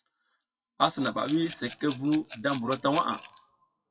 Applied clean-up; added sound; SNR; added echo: classical method WPE with log-MMSE.